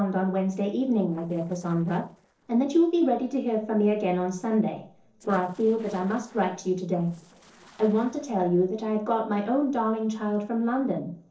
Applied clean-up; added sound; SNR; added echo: neural separator model SepFormer DNS4.